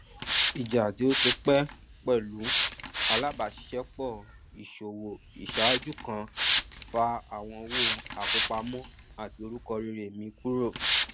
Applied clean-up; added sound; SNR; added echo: none; Hiss; -3 dB; none.